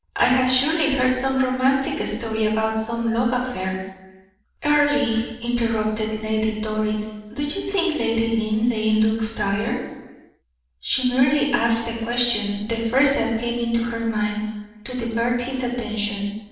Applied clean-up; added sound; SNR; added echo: none; none; none; reverberation time 0.9 s.